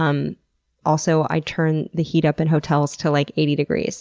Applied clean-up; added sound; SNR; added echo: none; none; none; none.